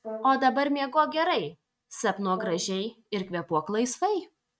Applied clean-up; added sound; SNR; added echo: neural mask model RNNoise.